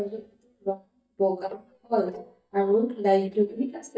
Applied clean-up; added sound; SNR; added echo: neural mask model DeepFilterNet 3.